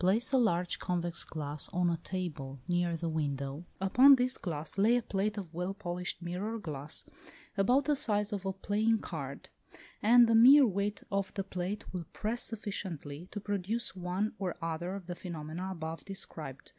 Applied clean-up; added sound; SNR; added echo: none; none; none; none.